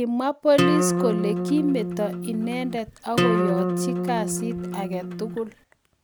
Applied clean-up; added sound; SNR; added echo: none; Acoustic guitar; -1 dB; none.